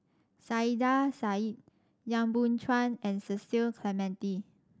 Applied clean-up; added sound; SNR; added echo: none; none; none; none.